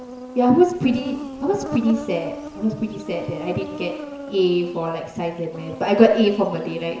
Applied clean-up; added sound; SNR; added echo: none; Insect; 13 dB; reverberation time 0.9 s.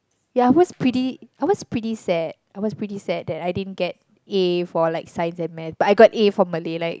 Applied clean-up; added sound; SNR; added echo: none; none; none; none.